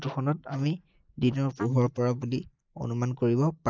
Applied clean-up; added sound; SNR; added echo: neural mask model Resemble Enhance denoiser.